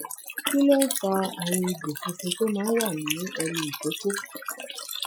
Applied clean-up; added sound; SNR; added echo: classical method Wiener filter.